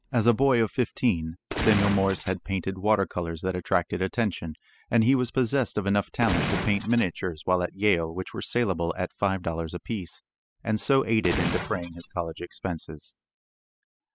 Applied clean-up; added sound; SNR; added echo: classical method spectral subtraction.